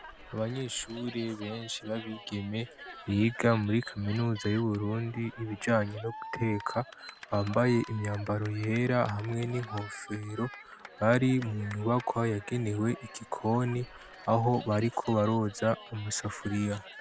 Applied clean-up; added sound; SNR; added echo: none; Cheering; 17 dB; none.